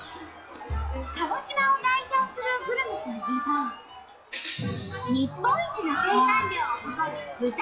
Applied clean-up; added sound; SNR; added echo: classical method log-MMSE.